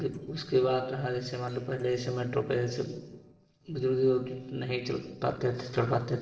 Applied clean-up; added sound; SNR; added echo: neural separator model SepFormer DNS4.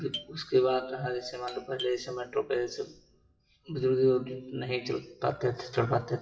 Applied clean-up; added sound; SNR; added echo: classical method WPE with log-MMSE.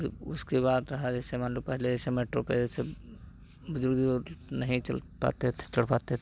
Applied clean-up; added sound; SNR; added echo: none; none; none; none.